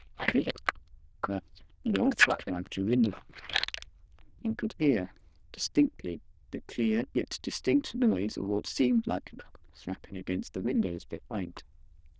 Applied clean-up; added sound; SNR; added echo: neural diffusion model UNIVERSE++.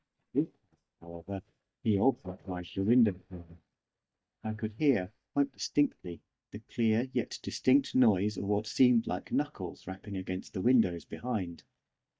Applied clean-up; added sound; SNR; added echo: neural mask model DeepFilterNet 3.